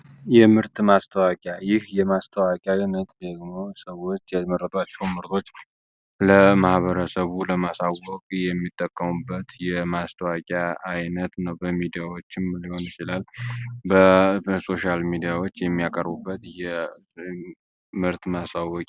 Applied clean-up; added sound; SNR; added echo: none; none; none; none.